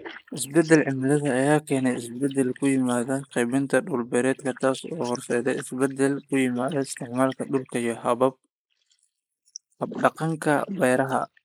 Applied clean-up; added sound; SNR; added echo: neural mask model Resemble Enhance denoiser.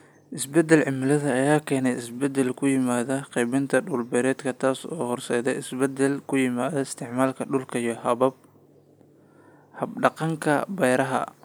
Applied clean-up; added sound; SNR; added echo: none; none; none; none.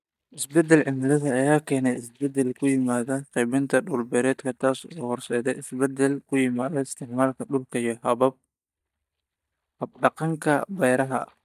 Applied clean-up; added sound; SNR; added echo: neural mask model DeepFilterNet 3.